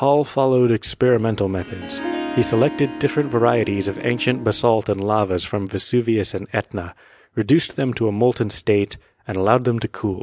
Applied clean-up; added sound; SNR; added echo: none; Harp; 11 dB; none.